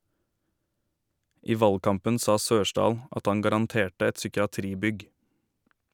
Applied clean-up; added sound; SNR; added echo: none; none; none; none.